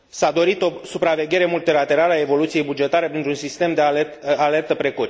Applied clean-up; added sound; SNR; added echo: none; none; none; none.